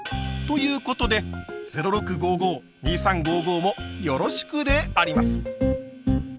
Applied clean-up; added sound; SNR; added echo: none; Hi-hat; 17 dB; none.